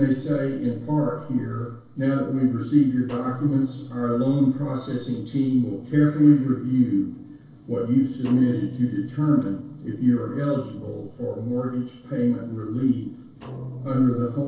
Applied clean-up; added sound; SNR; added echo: neural separator model SepFormer DNS4.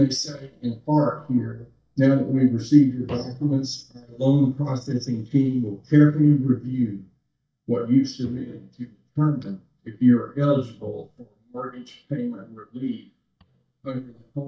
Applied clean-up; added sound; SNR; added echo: neural mask model DeepFilterNet 3.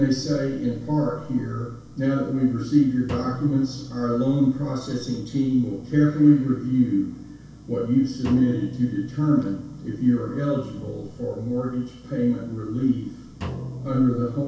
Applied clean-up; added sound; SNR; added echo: none; Drum; 17 dB; reverberation time 0.4 s.